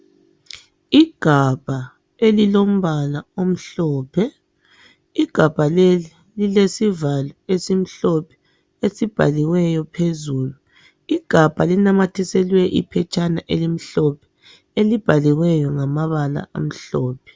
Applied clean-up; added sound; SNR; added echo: none; none; none; none.